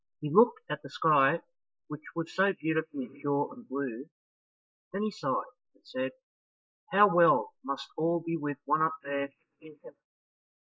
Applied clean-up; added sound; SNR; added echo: neural mask model Resemble Enhance denoiser.